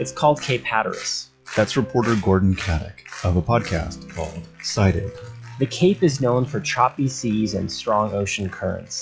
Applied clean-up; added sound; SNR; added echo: classical method log-MMSE.